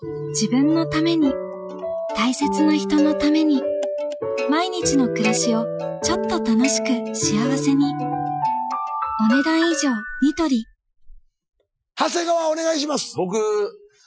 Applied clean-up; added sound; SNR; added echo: classical method Wiener filter.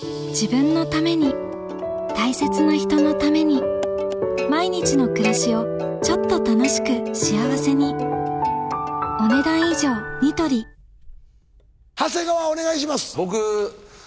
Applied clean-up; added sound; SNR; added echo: none; Plucked string instrument; 15 dB; none.